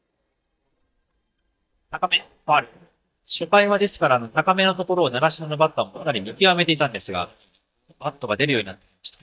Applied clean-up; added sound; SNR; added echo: neural mask model DeepFilterNet 3.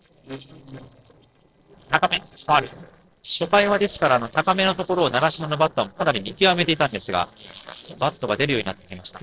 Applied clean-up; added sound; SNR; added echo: neural separator model SepFormer DNS4.